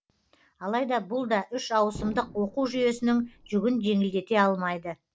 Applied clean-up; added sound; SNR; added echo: none; Explosion; 18 dB; none.